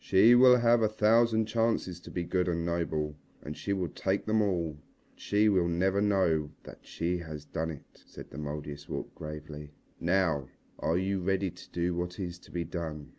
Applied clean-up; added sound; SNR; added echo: none; none; none; none.